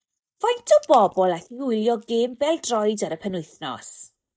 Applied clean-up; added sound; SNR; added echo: neural mask model DeepFilterNet 3.